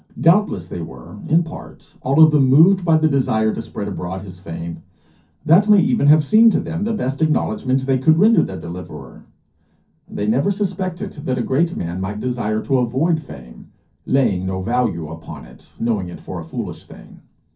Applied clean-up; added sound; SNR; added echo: none; none; none; reverberation time 0.3 s.